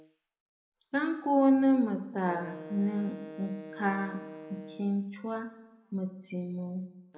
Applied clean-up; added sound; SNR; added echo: none; Wind instrument, woodwind instrument; 17 dB; reverberation time 0.9 s.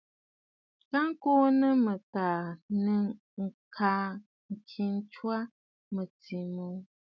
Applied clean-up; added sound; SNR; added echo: none; none; none; none.